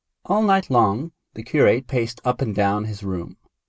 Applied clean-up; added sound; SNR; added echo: none; none; none; none.